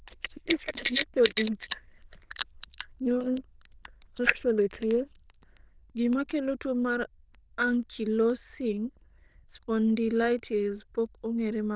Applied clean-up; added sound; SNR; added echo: neural diffusion model UNIVERSE++.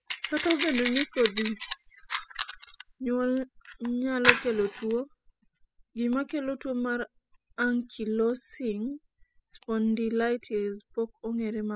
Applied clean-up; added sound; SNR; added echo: classical method spectral subtraction.